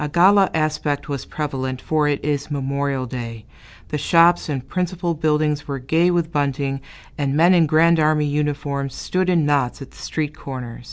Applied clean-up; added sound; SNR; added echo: none; none; none; none.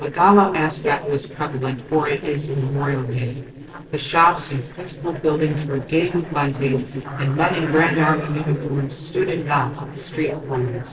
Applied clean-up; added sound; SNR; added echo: neural separator model SepFormer DNS4.